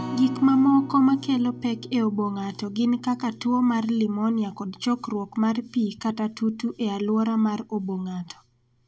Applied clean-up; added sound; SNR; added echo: none; Acoustic guitar; 17 dB; none.